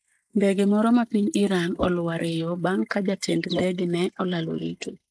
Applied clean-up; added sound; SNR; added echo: neural mask model Resemble Enhance denoiser.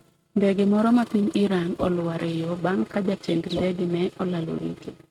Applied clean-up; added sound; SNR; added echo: neural mask model RNNoise.